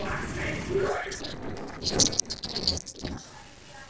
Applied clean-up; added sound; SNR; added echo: neural separator model SepFormer DNS4.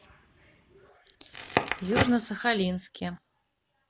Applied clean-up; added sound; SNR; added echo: none; Crackle; 2 dB; none.